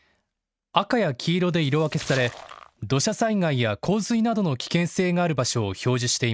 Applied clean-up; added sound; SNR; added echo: neural mask model RNNoise.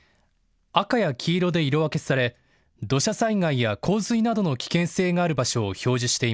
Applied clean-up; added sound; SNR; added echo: none; none; none; none.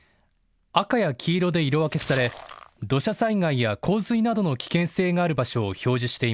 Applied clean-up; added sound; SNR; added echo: none; Splash, splatter; 16 dB; none.